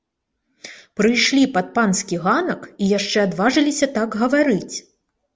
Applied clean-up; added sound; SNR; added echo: none; none; none; none.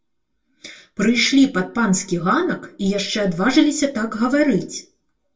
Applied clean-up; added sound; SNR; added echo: none; none; none; reverberation time 0.2 s.